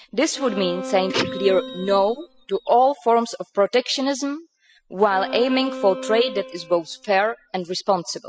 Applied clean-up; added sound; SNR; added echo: classical method spectral subtraction.